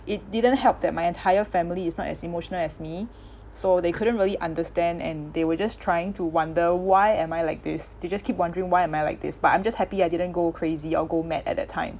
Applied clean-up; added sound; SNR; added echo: none; none; none; none.